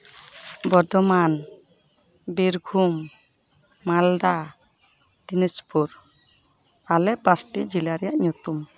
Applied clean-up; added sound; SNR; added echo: none; none; none; none.